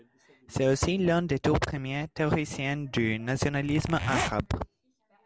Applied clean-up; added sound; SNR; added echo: none; Zipper (clothing); 5 dB; none.